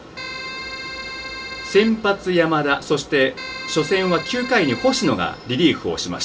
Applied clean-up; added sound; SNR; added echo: none; Keyboard (musical); 12 dB; reverberation time 0.2 s.